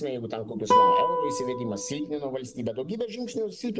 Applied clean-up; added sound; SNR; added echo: none; Guitar; -4 dB; none.